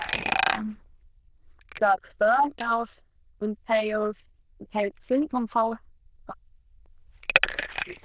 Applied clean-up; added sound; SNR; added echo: neural diffusion model UNIVERSE++.